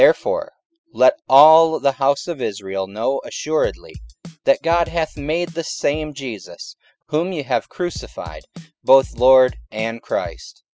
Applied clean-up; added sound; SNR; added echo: classical method spectral subtraction.